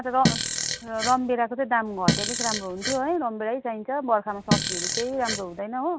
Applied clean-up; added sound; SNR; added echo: none; Fart; 1 dB; none.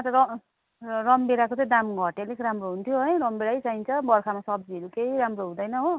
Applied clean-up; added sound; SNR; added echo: none; none; none; none.